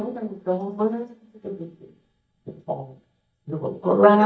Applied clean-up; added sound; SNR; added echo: neural mask model DeepFilterNet 3.